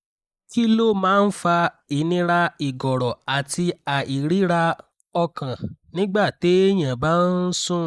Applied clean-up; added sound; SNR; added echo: neural mask model Resemble Enhance denoiser.